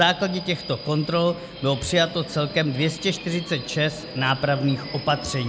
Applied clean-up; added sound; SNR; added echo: none; Subway, metro, underground; 14 dB; none.